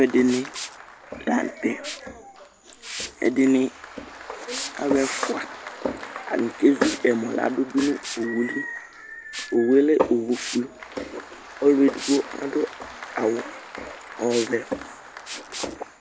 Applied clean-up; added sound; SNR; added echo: none; Applause + Liquid; 14 dB; none.